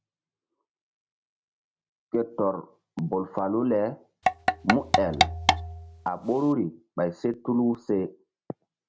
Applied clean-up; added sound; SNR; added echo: none; Tap / Percussion; -3 dB; none.